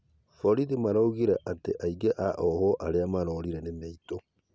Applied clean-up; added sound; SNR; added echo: none; none; none; none.